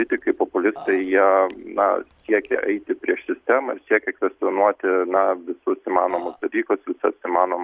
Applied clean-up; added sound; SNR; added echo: none; Burping, eructation; 16 dB; none.